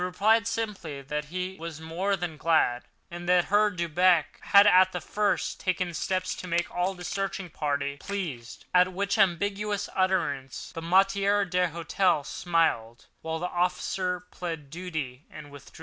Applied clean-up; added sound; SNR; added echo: neural separator model SepFormer DNS4.